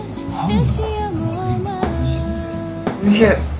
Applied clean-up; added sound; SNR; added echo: none; Thump, thud; 9 dB; none.